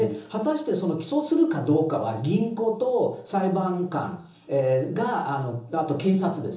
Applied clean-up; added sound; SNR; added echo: none; none; none; reverberation time 1.2 s.